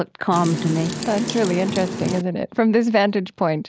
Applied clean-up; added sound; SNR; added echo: none; Wind; 6 dB; none.